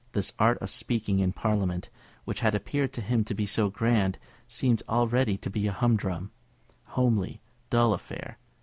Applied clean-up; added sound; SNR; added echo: none; none; none; none.